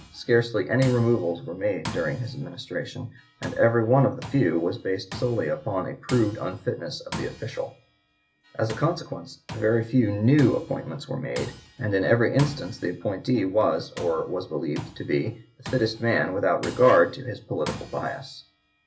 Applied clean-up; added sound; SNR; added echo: none; Tools; 17 dB; reverberation time 0.3 s.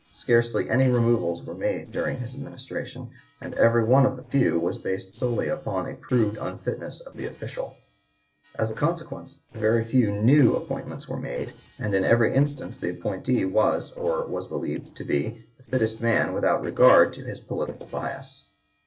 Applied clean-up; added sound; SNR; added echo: neural separator model SepFormer DNS4.